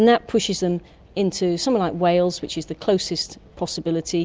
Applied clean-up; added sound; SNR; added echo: none; none; none; none.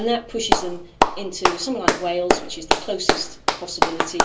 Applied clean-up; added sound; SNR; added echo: none; Clapping; -5 dB; reverberation time 0.3 s.